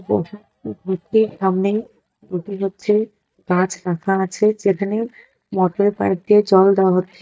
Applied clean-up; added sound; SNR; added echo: neural mask model DeepFilterNet 3.